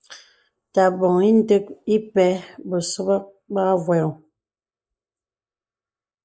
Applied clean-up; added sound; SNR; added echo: neural mask model Resemble Enhance denoiser.